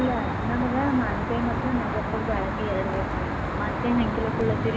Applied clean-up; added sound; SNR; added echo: none; Traffic noise, roadway noise; -1 dB; none.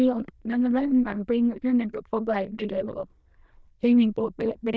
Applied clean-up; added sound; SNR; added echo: neural diffusion model UNIVERSE++.